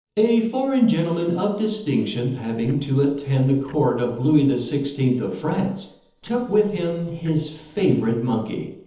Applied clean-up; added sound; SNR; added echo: neural separator model SepFormer DNS4.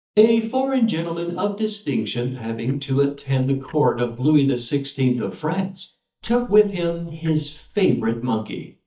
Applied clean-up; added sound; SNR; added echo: neural mask model DeepFilterNet 3.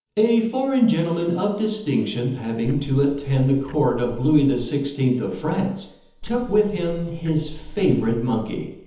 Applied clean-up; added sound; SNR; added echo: none; Tick-tock; 14 dB; reverberation time 1.3 s.